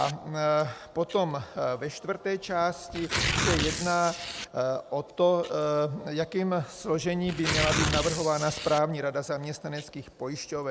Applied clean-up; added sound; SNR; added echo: none; Tearing; 6 dB; none.